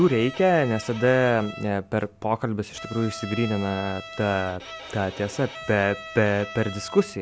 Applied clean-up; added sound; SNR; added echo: none; Bowed string instrument; 15 dB; none.